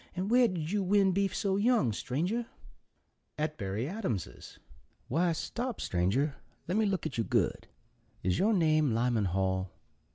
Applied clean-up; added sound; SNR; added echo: none; none; none; none.